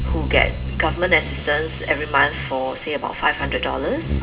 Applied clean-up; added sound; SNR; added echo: none; Bird vocalization, bird call, bird song; 5 dB; reverberation time 0.2 s.